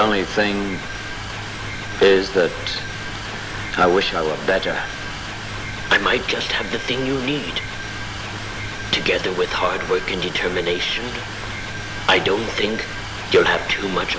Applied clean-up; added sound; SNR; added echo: none; Mechanisms; 8 dB; none.